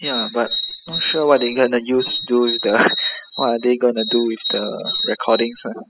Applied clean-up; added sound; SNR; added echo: classical method spectral subtraction.